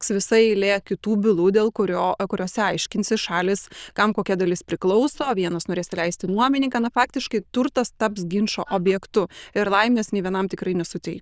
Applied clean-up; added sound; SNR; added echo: neural diffusion model UNIVERSE++.